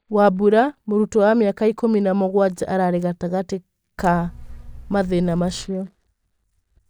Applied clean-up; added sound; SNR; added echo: neural mask model DeepFilterNet 3.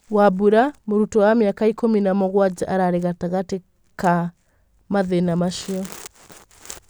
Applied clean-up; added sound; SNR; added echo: none; none; none; none.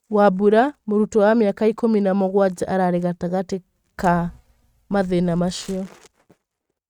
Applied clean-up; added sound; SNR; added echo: neural mask model RNNoise.